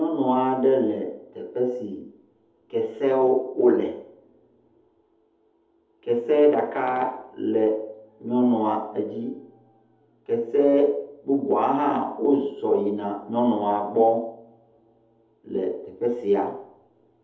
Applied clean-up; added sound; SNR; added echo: none; none; none; reverberation time 0.7 s.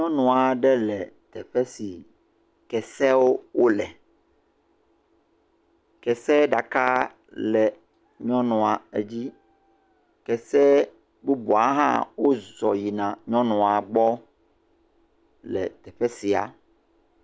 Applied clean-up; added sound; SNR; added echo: none; none; none; none.